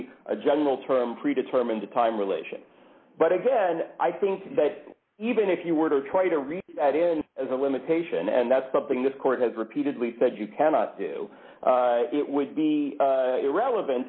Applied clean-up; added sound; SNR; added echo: neural mask model Resemble Enhance denoiser.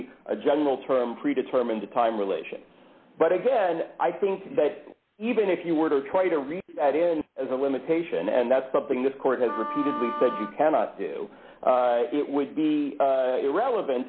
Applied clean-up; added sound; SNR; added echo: none; Wind instrument, woodwind instrument; 9 dB; none.